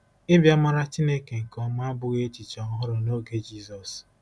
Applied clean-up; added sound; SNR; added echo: none; none; none; none.